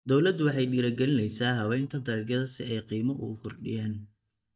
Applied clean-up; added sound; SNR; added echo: neural mask model DeepFilterNet 3.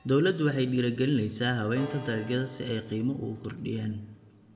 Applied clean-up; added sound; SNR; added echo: none; Church bell; 19 dB; reverberation time 0.9 s.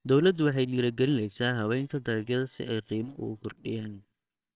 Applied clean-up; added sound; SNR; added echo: neural separator model SepFormer WHAMR!.